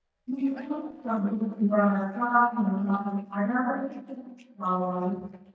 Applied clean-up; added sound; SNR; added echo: neural mask model DeepFilterNet 3.